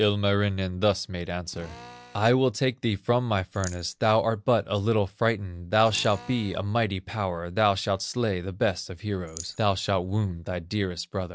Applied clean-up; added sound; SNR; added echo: none; Drill + Rattle; 19 dB; none.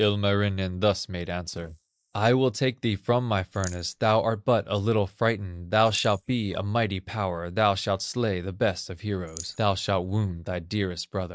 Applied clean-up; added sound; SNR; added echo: neural mask model Resemble Enhance denoiser.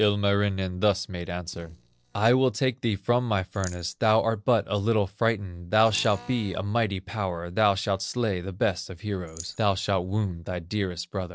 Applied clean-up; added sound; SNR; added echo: neural separator model SepFormer DNS4.